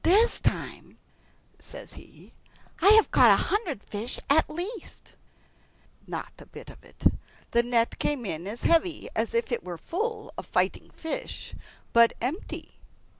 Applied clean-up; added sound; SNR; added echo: none; none; none; none.